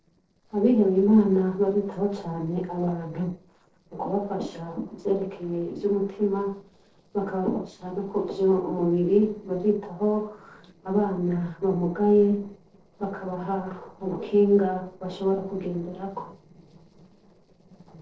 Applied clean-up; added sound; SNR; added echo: neural separator model SepFormer DNS4.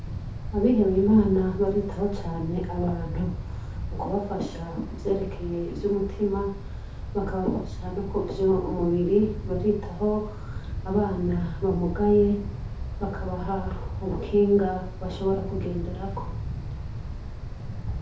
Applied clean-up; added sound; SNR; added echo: none; Wind; 7 dB; reverberation time 0.5 s.